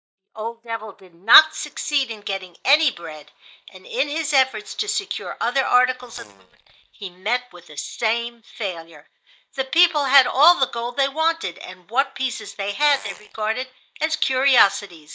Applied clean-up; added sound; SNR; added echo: neural mask model DeepFilterNet 3.